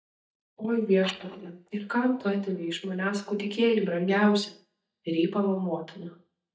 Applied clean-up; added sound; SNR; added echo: neural mask model DeepFilterNet 3.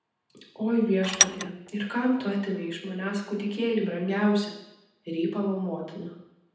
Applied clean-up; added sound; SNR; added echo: none; Tools; -2 dB; reverberation time 0.9 s.